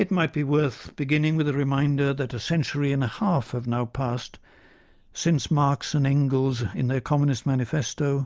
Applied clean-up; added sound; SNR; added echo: none; none; none; none.